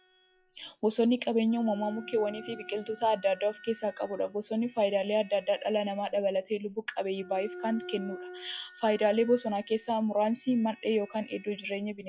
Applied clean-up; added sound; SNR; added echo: classical method log-MMSE.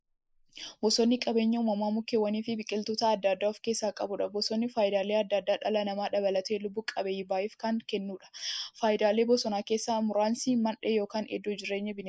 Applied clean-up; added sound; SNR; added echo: neural mask model Resemble Enhance denoiser.